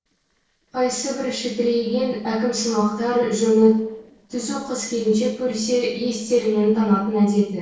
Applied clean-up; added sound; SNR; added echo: neural separator model SepFormer DNS4.